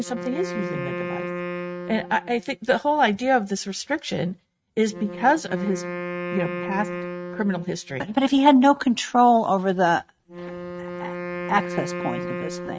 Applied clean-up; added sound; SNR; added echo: neural mask model RNNoise.